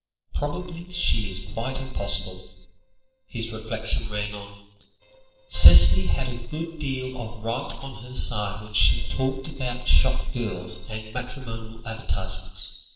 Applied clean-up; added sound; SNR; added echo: neural separator model SepFormer DNS4.